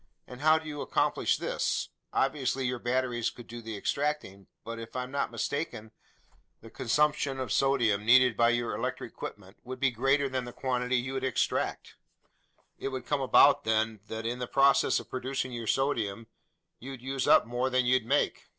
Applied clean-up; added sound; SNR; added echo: none; none; none; none.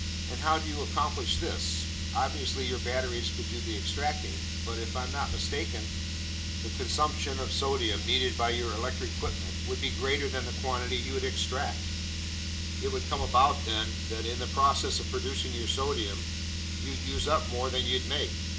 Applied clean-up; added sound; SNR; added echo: none; Car; 0 dB; reverberation time 0.5 s.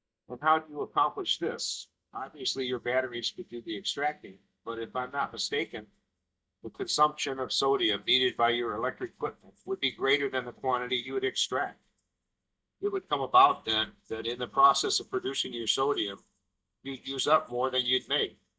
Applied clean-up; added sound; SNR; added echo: neural mask model DeepFilterNet 3.